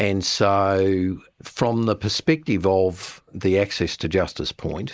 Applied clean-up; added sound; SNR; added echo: neural mask model Resemble Enhance denoiser.